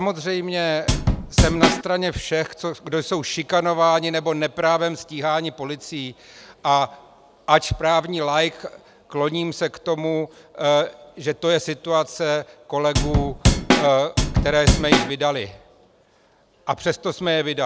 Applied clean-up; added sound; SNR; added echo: none; Drum / Drum kit; -4 dB; none.